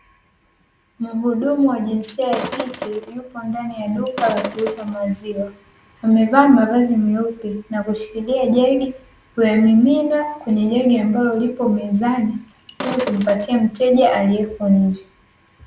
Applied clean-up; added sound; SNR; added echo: none; Sink (filling or washing); 12 dB; none.